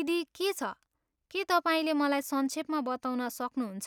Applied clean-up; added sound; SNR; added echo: none; none; none; none.